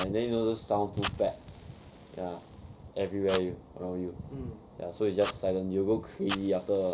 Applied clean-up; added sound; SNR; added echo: none; Fire; 12 dB; none.